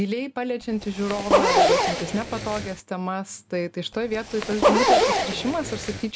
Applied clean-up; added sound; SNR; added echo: none; Zipper (clothing); -5 dB; none.